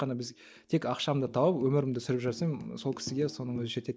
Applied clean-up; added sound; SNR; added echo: neural mask model DeepFilterNet 3.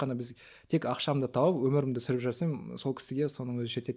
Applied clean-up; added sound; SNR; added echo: none; none; none; none.